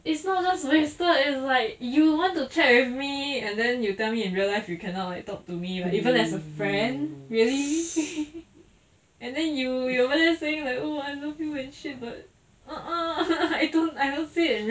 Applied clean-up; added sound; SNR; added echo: none; none; none; none.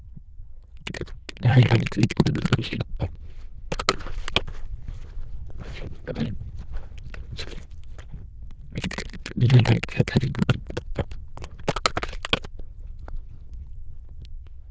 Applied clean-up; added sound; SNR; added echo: neural diffusion model UNIVERSE++.